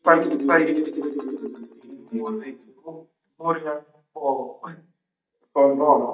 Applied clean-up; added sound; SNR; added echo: neural mask model DeepFilterNet 3.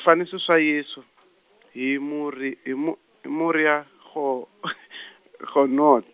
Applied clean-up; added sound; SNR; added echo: none; none; none; none.